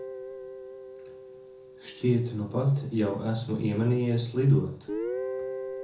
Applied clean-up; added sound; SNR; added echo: none; Guitar; 10 dB; reverberation time 0.6 s.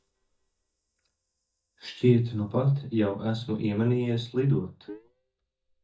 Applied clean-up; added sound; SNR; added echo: neural mask model DeepFilterNet 3.